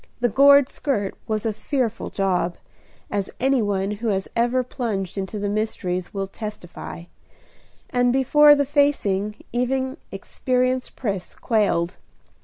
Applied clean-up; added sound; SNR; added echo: none; none; none; none.